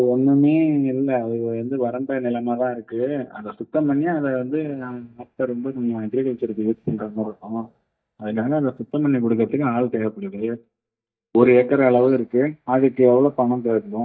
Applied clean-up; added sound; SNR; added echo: neural mask model DeepFilterNet 3.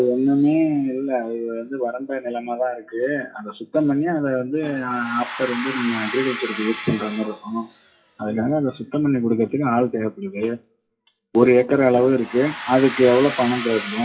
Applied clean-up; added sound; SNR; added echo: classical method WPE with log-MMSE.